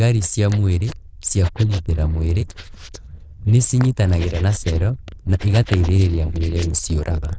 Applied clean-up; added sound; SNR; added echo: neural diffusion model UNIVERSE++.